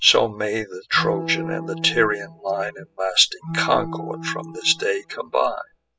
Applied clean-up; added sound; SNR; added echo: classical method spectral subtraction.